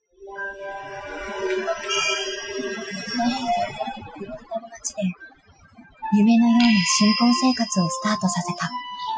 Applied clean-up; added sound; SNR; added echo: classical method Wiener filter.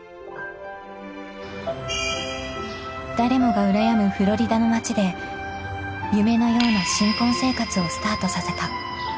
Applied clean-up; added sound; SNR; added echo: none; none; none; none.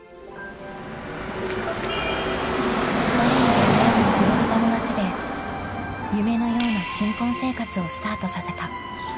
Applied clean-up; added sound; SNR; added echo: none; Car passing by / Traffic noise, roadway noise; -1 dB; none.